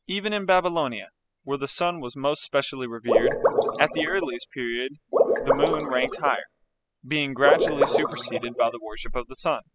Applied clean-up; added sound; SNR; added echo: classical method spectral subtraction.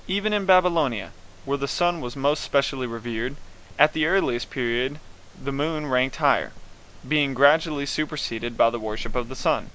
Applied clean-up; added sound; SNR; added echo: none; none; none; none.